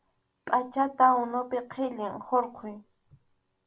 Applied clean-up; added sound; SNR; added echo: none; none; none; none.